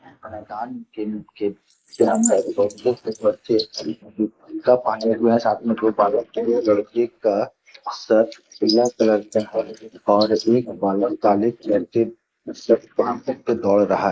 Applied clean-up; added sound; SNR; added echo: neural mask model Resemble Enhance denoiser.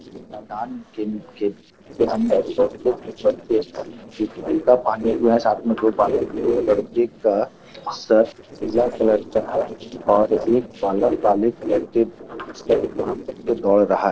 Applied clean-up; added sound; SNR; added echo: neural separator model SepFormer DNS4.